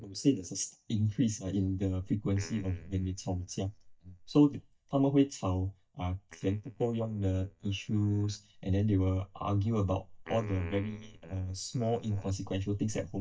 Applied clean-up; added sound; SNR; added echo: neural mask model DeepFilterNet 3.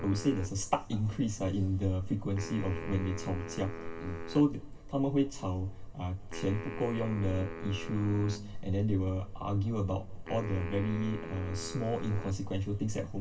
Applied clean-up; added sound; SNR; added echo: none; Wind instrument, woodwind instrument; 13 dB; reverberation time 2.2 s.